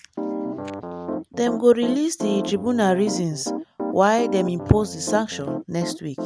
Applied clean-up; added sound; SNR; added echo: none; Piano; 8 dB; none.